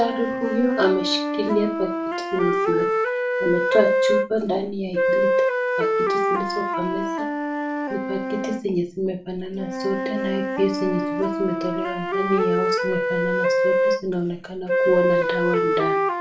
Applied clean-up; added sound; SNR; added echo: none; Wind instrument, woodwind instrument; -2 dB; reverberation time 0.3 s.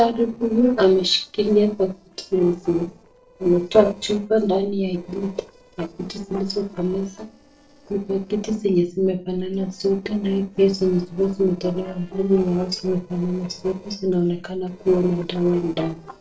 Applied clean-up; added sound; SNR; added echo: neural separator model SepFormer DNS4.